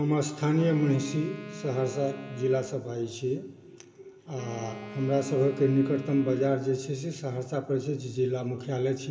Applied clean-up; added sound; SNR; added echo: none; Wind instrument, woodwind instrument; 16 dB; reverberation time 0.8 s.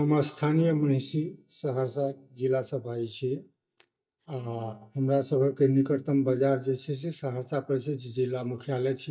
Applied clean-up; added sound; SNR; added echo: neural mask model DeepFilterNet 3.